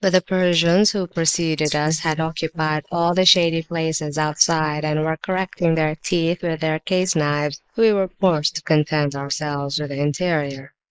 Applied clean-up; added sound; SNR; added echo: neural mask model Resemble Enhance denoiser.